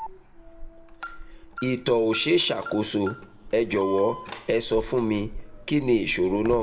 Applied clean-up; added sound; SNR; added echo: none; Alarm; 13 dB; reverberation time 0.6 s.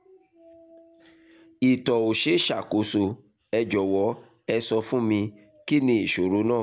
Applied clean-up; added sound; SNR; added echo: none; none; none; none.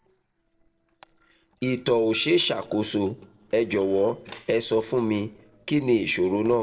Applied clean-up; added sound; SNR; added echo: neural separator model SepFormer DNS4.